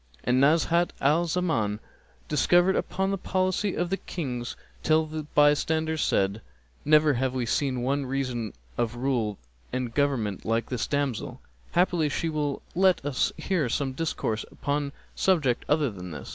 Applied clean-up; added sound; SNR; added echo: none; none; none; none.